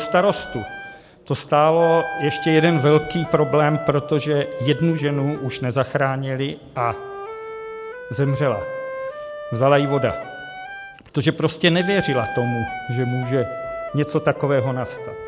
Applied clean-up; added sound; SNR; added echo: none; Wind instrument, woodwind instrument; 11 dB; none.